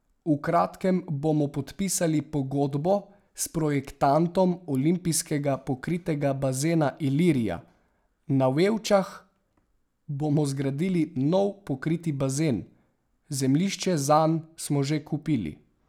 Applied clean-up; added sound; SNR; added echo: none; none; none; none.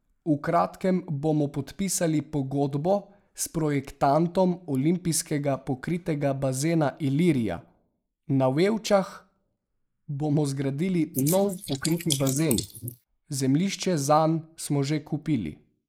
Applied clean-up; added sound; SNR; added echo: neural mask model Resemble Enhance denoiser.